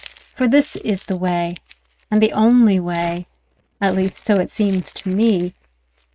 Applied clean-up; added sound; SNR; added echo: neural mask model RNNoise.